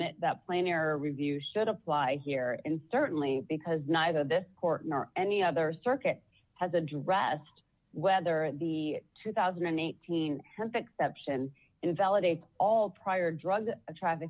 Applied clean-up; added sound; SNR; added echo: none; none; none; none.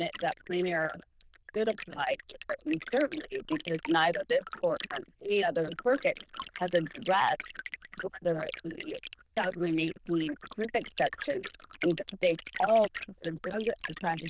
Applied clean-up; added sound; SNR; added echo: neural diffusion model UNIVERSE++.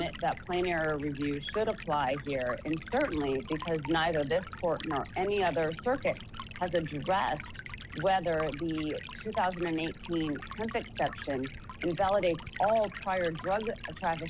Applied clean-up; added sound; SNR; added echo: none; Stream; 11 dB; none.